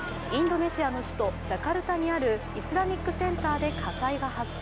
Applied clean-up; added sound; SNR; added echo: none; none; none; none.